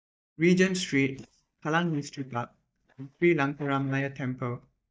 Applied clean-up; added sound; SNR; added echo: neural mask model DeepFilterNet 3.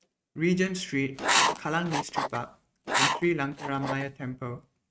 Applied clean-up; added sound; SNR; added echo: neural mask model RNNoise.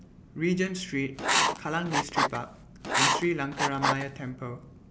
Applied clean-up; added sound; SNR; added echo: none; Writing; -4 dB; none.